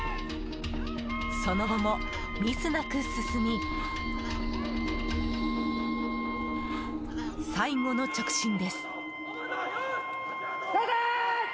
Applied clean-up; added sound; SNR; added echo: none; Wind instrument, woodwind instrument + Bird; 7 dB; none.